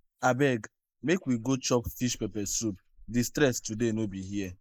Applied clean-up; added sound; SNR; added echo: neural mask model Resemble Enhance denoiser.